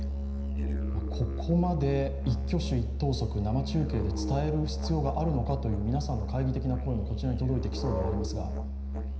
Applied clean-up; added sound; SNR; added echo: none; Musical instrument; 1 dB; reverberation time 0.9 s.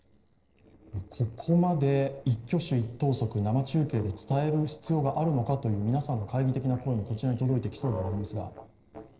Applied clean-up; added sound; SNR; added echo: neural separator model SepFormer DNS4.